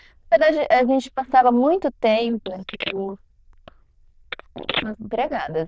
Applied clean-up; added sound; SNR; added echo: neural diffusion model UNIVERSE++.